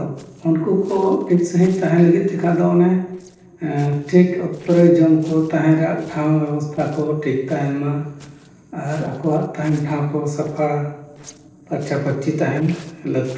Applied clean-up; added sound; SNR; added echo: neural separator model SepFormer DNS4.